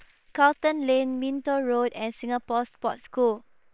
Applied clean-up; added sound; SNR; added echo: neural separator model SepFormer WHAM!.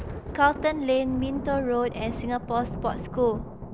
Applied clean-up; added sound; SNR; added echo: none; Thunder; 8 dB; none.